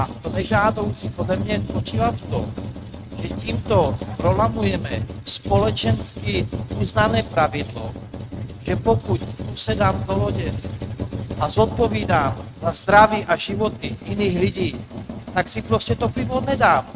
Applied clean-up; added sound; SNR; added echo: neural mask model RNNoise.